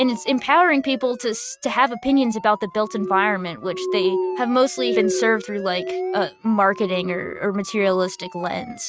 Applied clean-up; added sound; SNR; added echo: neural mask model RNNoise.